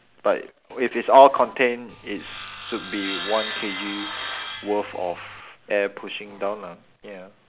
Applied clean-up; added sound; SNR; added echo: none; Sawing; 10 dB; none.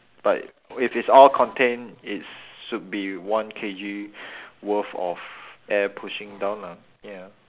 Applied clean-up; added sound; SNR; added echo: none; none; none; none.